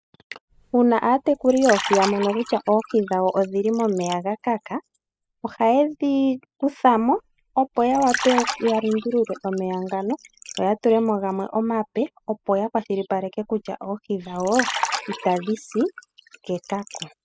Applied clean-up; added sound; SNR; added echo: classical method spectral subtraction.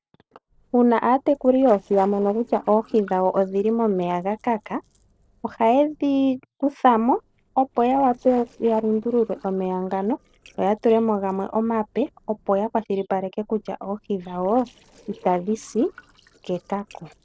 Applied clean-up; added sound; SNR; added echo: neural separator model SepFormer DNS4.